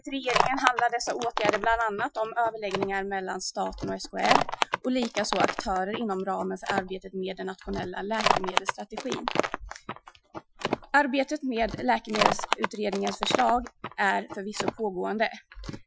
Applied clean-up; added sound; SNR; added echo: classical method Wiener filter.